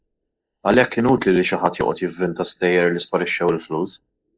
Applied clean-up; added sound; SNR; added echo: neural mask model Resemble Enhance denoiser.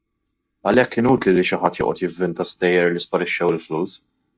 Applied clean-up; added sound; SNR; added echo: neural mask model DeepFilterNet 3.